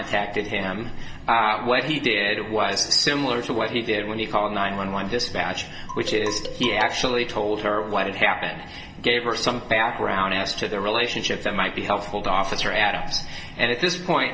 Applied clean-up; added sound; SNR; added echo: none; Marimba, xylophone; 13 dB; reverberation time 0.7 s.